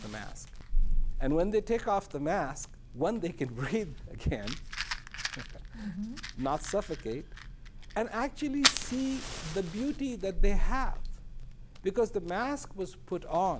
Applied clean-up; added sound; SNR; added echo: none; Fire; -1 dB; none.